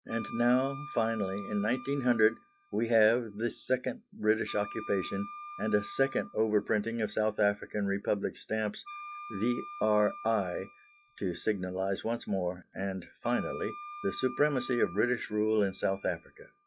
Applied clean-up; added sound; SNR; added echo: classical method log-MMSE.